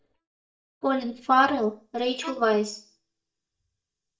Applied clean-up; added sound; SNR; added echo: neural mask model DeepFilterNet 3.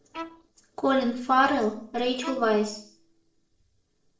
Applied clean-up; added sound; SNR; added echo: neural separator model SepFormer DNS4.